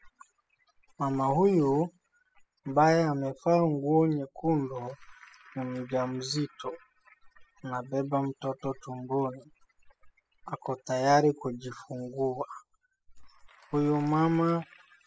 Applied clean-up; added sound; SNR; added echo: classical method spectral subtraction.